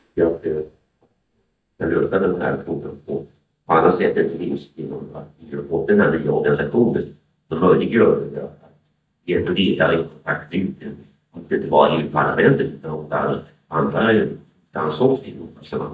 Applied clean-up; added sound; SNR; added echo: neural mask model DeepFilterNet 3.